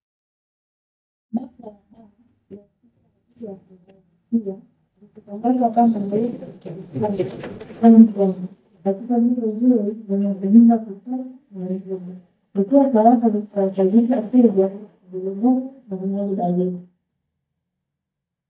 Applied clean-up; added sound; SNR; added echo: neural mask model DeepFilterNet 3.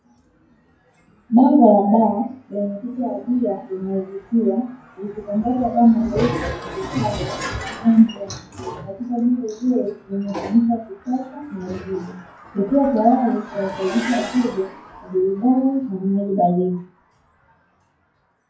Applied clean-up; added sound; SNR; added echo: classical method WPE with log-MMSE.